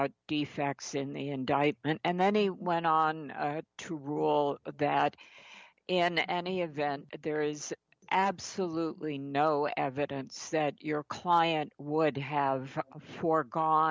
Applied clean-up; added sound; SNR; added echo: none; none; none; none.